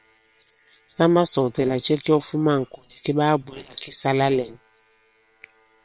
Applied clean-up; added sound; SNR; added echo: neural separator model SepFormer WHAM!.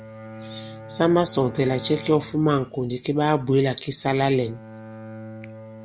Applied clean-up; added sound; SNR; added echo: none; Bowed string instrument; 17 dB; none.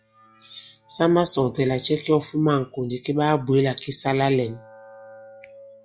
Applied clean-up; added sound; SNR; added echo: classical method log-MMSE.